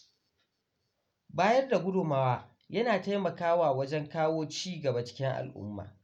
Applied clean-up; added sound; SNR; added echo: none; none; none; none.